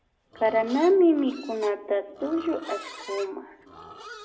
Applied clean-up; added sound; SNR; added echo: none; Livestock, farm animals, working animals; 17 dB; reverberation time 1.1 s.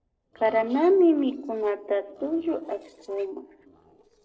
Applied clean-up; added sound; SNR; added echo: neural separator model SepFormer DNS4.